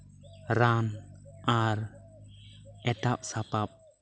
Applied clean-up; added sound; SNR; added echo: none; none; none; none.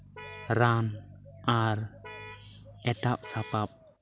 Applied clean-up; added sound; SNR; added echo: none; Vehicle horn, car horn, honking; 17 dB; none.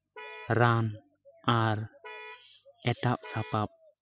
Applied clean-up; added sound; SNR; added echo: classical method spectral subtraction.